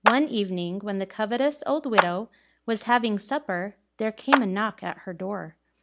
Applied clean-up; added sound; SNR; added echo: none; Clapping; 2 dB; none.